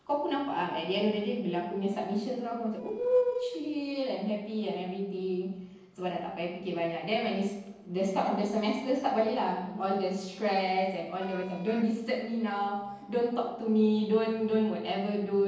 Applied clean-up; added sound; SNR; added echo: neural separator model SepFormer DNS4.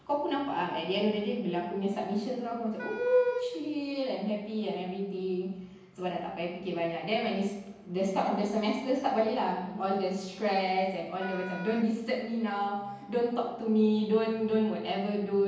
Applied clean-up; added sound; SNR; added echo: none; Wind instrument, woodwind instrument; 15 dB; reverberation time 0.9 s.